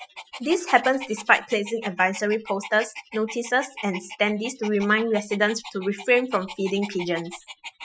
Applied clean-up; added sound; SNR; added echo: classical method Wiener filter.